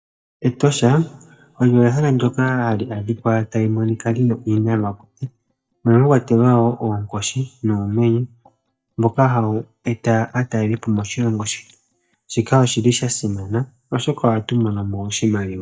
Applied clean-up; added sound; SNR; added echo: neural mask model DeepFilterNet 3.